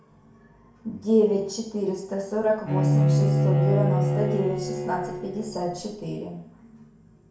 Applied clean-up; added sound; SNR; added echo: none; Bowed string instrument; -4 dB; reverberation time 0.6 s.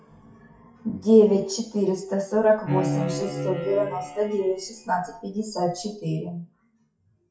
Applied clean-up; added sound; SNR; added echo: classical method WPE with log-MMSE.